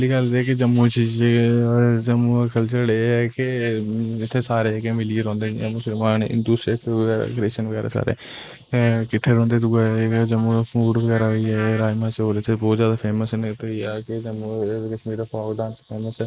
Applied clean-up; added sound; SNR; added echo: neural mask model Resemble Enhance denoiser.